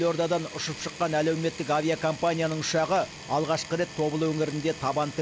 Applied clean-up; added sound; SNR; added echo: none; Power tool; 17 dB; none.